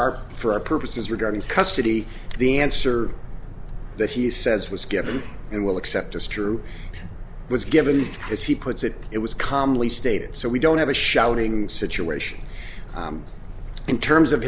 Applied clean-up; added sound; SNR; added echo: none; none; none; none.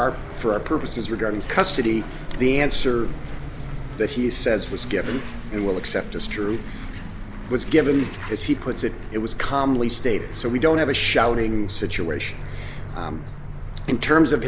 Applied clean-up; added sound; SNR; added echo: none; Aircraft; 14 dB; none.